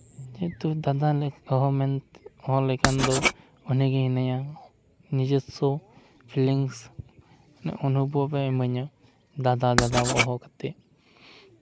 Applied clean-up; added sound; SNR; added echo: none; Writing; 1 dB; none.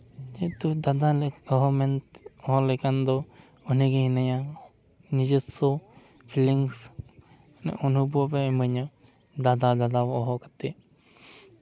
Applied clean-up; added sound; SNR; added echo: none; none; none; none.